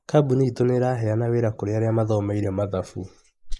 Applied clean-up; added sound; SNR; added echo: neural mask model Resemble Enhance denoiser.